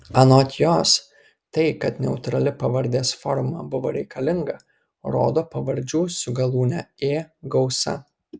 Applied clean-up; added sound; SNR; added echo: none; none; none; none.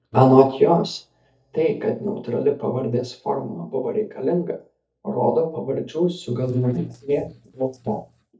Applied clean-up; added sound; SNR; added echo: neural mask model DeepFilterNet 3.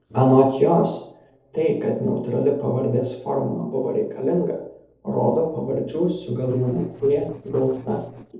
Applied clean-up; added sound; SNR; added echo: neural separator model SepFormer DNS4.